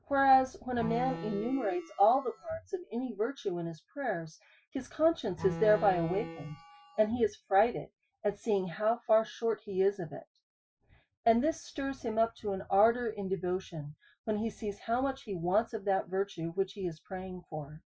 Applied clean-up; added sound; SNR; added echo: classical method Wiener filter.